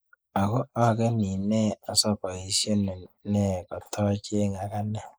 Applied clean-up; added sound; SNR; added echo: neural mask model Resemble Enhance denoiser.